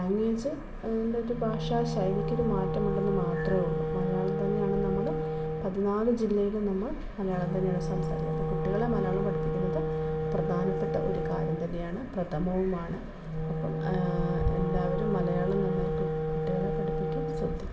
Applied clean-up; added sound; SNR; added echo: none; Wind instrument, woodwind instrument; 2 dB; reverberation time 2.6 s.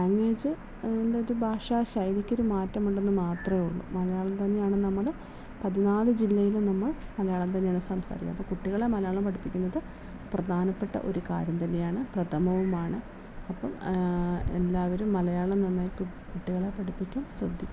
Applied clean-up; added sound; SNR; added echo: none; none; none; none.